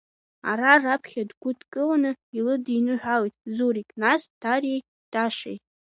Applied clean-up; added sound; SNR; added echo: none; none; none; none.